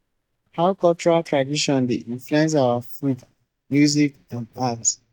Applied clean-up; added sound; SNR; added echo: neural mask model DeepFilterNet 3.